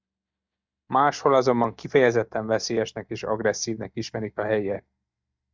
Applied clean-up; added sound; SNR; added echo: neural mask model DeepFilterNet 3.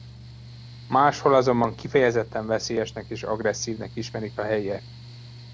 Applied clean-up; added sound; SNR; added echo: none; Mechanical fan; 17 dB; none.